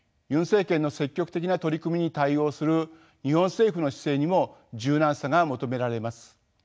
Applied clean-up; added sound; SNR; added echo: none; none; none; none.